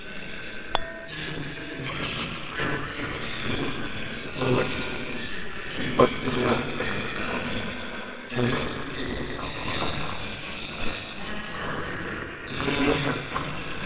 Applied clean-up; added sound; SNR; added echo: neural separator model SepFormer WHAMR!.